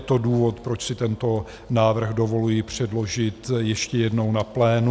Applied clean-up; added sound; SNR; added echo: none; none; none; none.